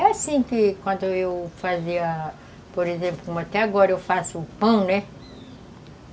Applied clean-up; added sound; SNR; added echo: none; none; none; none.